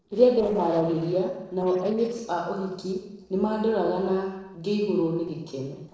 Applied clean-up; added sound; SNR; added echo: neural separator model SepFormer DNS4.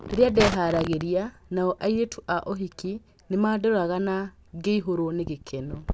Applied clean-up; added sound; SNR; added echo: none; none; none; none.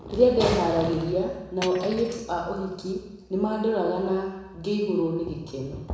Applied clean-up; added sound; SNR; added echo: none; Cutlery, silverware; 12 dB; reverberation time 1.0 s.